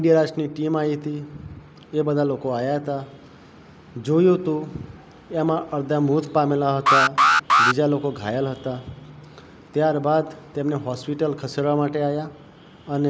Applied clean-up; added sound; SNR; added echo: none; Alarm; -4 dB; none.